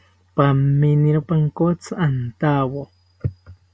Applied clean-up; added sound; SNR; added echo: none; none; none; none.